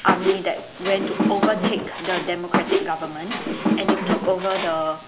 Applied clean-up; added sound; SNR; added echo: none; Squeak; -1 dB; none.